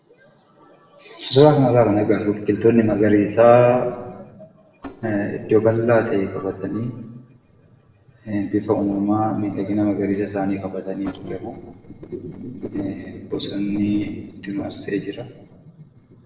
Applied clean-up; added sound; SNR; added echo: neural separator model SepFormer DNS4.